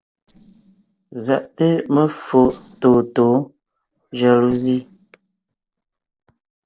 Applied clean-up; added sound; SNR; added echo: neural separator model SepFormer DNS4.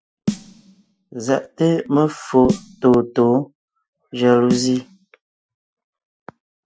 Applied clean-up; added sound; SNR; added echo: classical method Wiener filter.